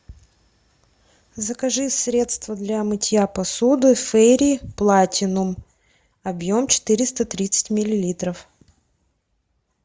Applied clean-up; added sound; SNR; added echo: none; none; none; none.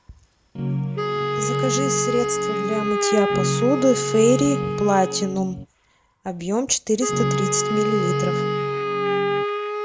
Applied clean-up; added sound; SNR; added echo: none; Guitar + Wind instrument, woodwind instrument; 0 dB; none.